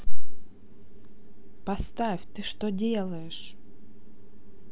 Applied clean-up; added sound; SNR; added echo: none; none; none; none.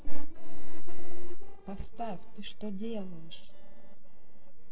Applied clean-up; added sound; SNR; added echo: neural separator model SepFormer DNS4.